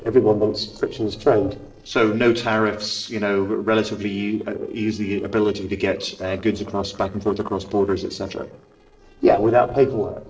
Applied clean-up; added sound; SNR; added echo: neural separator model SepFormer DNS4.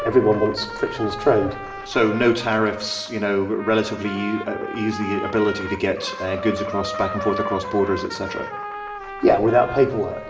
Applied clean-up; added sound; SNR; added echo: none; Trumpet; 10 dB; reverberation time 0.9 s.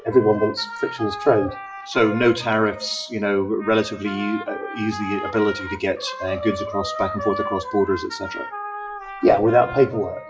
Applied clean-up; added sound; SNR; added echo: classical method WPE with log-MMSE.